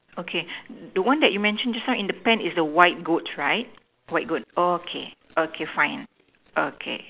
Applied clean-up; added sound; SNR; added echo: none; none; none; none.